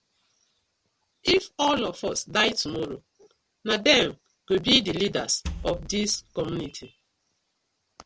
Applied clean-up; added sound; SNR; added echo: none; Wood; 10 dB; none.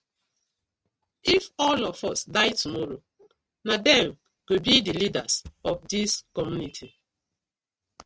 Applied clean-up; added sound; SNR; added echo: neural mask model RNNoise.